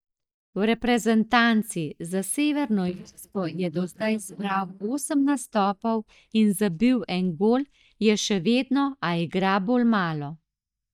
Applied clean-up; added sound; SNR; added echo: neural mask model DeepFilterNet 3.